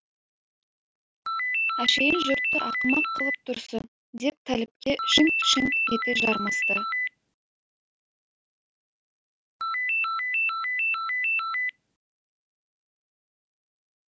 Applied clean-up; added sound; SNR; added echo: none; Ringtone; -4 dB; none.